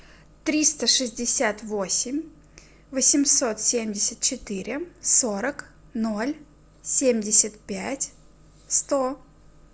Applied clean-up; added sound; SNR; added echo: none; none; none; none.